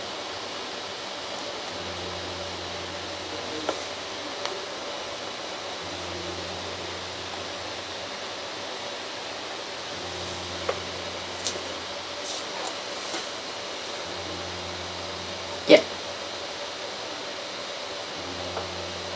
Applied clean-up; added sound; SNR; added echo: none; Bowed string instrument; 15 dB; none.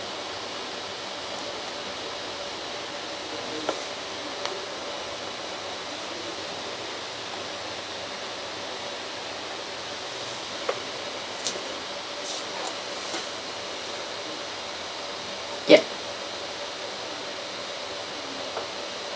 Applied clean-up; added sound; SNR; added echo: none; none; none; none.